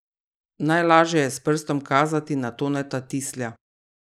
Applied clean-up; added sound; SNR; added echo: neural mask model Resemble Enhance denoiser.